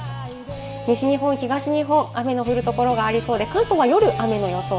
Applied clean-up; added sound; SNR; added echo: none; none; none; reverberation time 0.9 s.